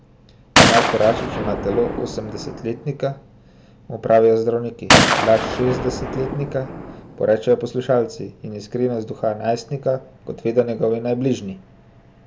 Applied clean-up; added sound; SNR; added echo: none; Gunshot, gunfire; -1 dB; none.